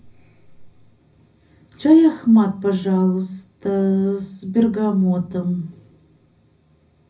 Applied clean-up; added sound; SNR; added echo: none; none; none; reverberation time 0.4 s.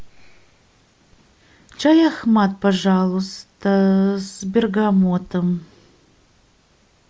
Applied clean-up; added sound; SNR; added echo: none; none; none; none.